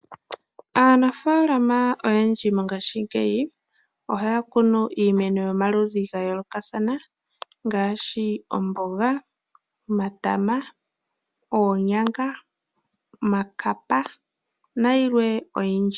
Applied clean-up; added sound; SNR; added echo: none; none; none; none.